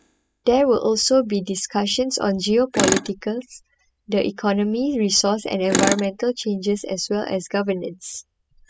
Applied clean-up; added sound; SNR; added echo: classical method spectral subtraction.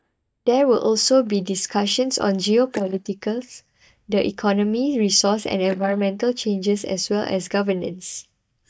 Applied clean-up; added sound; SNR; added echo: neural mask model DeepFilterNet 3.